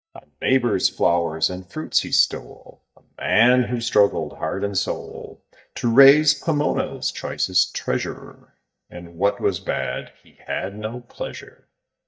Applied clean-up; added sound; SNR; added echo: neural mask model DeepFilterNet 3.